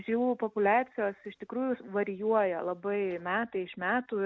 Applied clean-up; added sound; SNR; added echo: none; none; none; none.